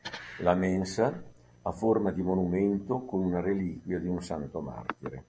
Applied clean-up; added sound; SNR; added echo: none; none; none; none.